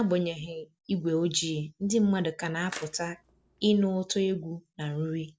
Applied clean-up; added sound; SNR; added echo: none; Splash, splatter; 17 dB; none.